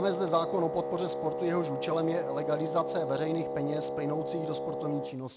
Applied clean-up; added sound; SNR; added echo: none; Wind instrument, woodwind instrument; 2 dB; none.